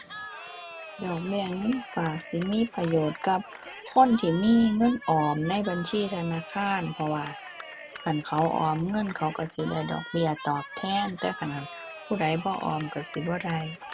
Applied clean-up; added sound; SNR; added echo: none; Cheering; 14 dB; none.